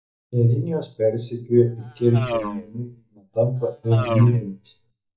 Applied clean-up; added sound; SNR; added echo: neural mask model DeepFilterNet 3.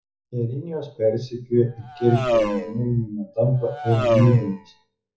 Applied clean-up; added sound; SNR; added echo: classical method WPE with log-MMSE.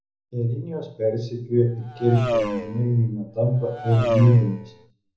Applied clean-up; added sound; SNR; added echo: none; Race car, auto racing; 7 dB; reverberation time 0.5 s.